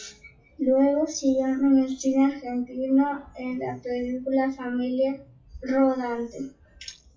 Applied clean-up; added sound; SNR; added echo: classical method WPE with log-MMSE.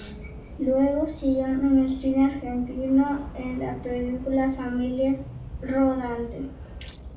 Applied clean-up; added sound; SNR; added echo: none; Subway, metro, underground / Train; 14 dB; reverberation time 0.4 s.